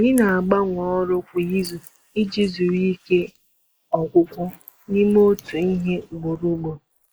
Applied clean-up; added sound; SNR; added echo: neural mask model Resemble Enhance denoiser.